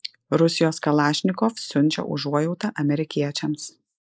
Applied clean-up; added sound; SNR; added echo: neural mask model Resemble Enhance denoiser.